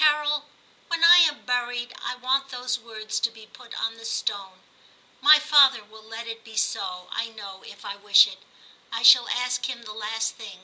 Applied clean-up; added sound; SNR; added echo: none; none; none; none.